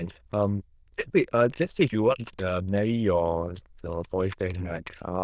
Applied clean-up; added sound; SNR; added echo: neural diffusion model UNIVERSE++.